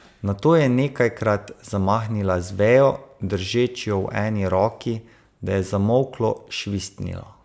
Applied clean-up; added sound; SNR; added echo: none; none; none; none.